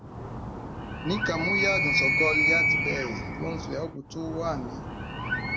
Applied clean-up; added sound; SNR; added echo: none; Animal; -5 dB; none.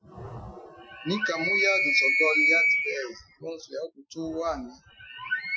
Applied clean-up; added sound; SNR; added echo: classical method Wiener filter.